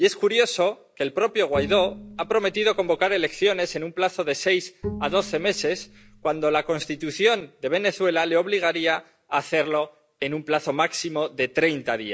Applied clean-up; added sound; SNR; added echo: none; Bowed string instrument; 14 dB; none.